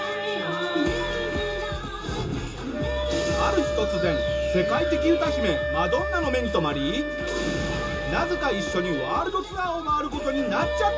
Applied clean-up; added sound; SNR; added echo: none; Wind instrument, woodwind instrument; 3 dB; reverberation time 0.2 s.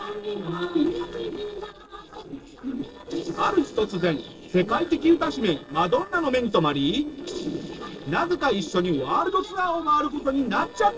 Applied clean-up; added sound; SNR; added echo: neural separator model SepFormer DNS4.